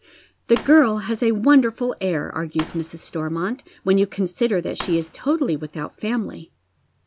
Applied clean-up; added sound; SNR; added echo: none; Fireworks; 19 dB; none.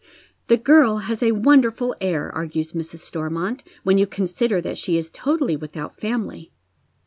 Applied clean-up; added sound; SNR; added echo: none; none; none; none.